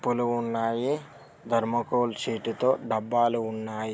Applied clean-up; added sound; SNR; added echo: none; none; none; none.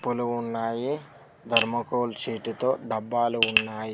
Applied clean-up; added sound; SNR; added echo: none; Tap; 4 dB; none.